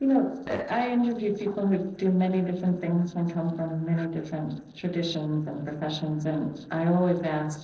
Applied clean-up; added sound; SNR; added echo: neural separator model SepFormer DNS4.